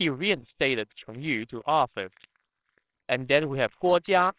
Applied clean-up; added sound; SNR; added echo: neural separator model SepFormer WHAMR!.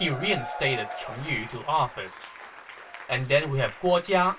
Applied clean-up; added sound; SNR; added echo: none; Applause / Crowd / Cheering; 12 dB; reverberation time 0.1 s.